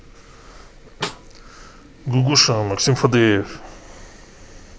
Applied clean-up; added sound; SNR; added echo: none; Snare drum; 14 dB; none.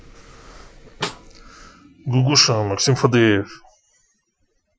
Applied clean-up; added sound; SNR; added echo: classical method Wiener filter.